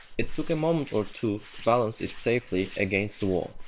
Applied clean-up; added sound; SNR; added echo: neural separator model SepFormer WHAM!.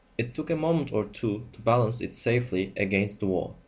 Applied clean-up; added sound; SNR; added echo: none; none; none; none.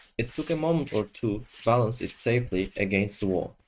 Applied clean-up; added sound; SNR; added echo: neural mask model RNNoise.